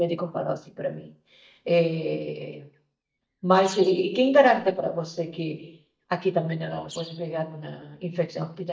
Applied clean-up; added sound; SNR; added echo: neural mask model DeepFilterNet 3.